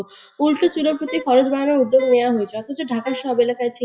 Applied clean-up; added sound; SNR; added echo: classical method WPE with log-MMSE.